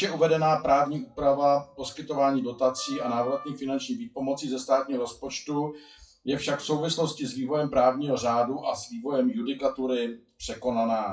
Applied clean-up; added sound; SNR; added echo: classical method WPE with log-MMSE.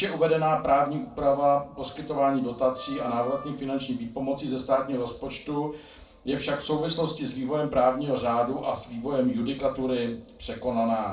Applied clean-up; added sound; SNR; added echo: none; Wind instrument, woodwind instrument; 17 dB; reverberation time 0.3 s.